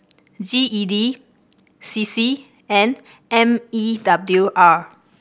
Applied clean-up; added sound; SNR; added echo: none; none; none; none.